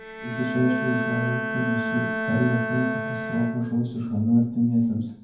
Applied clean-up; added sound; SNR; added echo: none; Bowed string instrument; 5 dB; reverberation time 0.9 s.